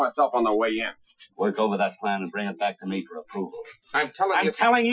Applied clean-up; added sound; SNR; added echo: classical method Wiener filter.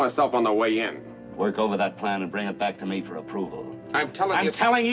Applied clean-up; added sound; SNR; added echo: none; none; none; none.